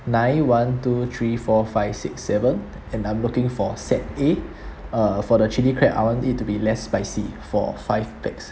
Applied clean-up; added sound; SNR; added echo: none; none; none; none.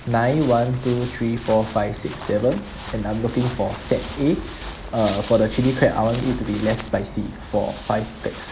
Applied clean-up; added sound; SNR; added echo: none; Walk, footsteps; 11 dB; none.